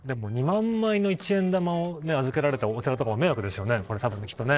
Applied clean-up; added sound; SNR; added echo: neural separator model SepFormer DNS4.